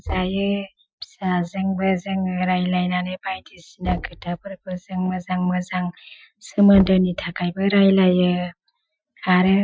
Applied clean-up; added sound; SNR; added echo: classical method Wiener filter.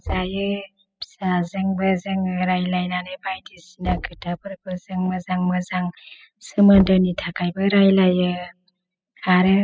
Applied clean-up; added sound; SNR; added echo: classical method spectral subtraction.